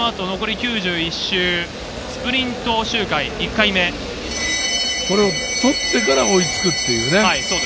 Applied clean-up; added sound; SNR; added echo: none; none; none; none.